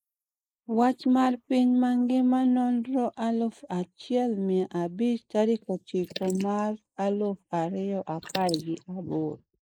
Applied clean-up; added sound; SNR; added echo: neural mask model Resemble Enhance denoiser.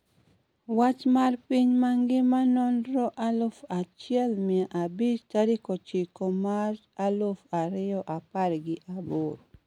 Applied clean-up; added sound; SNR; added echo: none; none; none; none.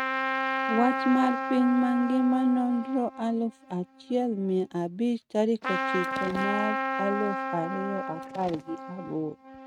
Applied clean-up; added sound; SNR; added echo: neural mask model RNNoise.